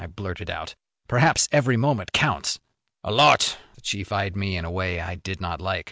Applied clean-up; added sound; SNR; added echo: none; none; none; none.